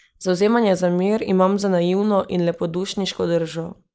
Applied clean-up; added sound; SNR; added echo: neural mask model Resemble Enhance denoiser.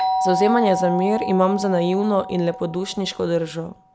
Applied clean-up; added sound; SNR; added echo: none; Doorbell; 5 dB; none.